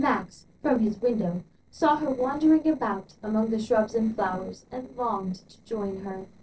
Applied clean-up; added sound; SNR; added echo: neural separator model SepFormer DNS4.